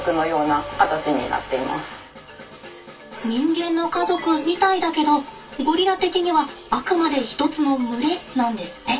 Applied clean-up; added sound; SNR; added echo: none; none; none; reverberation time 0.2 s.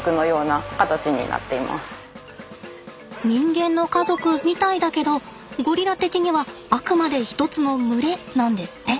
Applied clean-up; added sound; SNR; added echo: none; none; none; none.